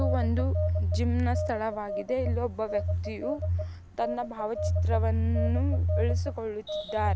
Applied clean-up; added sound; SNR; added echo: none; Telephone; -5 dB; none.